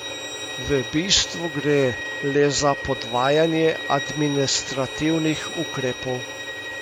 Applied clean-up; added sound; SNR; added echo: none; Bowed string instrument; 8 dB; none.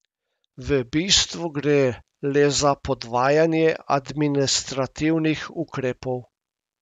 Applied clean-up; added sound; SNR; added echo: none; none; none; none.